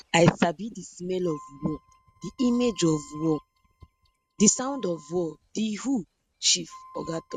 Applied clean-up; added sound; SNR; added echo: neural mask model RNNoise.